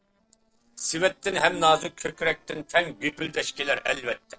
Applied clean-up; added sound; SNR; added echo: neural separator model SepFormer DNS4.